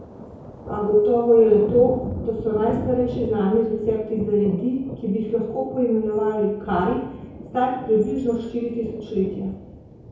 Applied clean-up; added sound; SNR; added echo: none; Thunder; 13 dB; reverberation time 0.9 s.